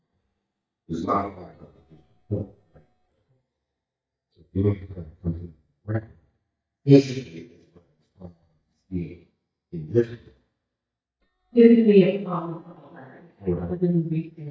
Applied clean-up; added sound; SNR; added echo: neural mask model DeepFilterNet 3.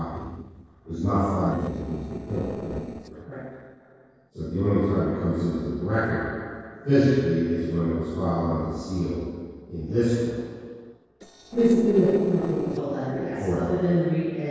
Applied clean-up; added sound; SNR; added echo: neural separator model SepFormer DNS4.